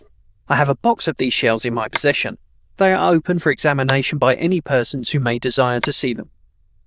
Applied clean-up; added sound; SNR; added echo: neural diffusion model UNIVERSE++.